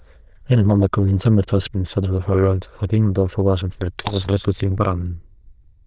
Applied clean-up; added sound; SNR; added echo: neural diffusion model UNIVERSE++.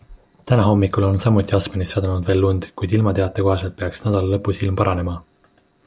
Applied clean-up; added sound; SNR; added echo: none; none; none; none.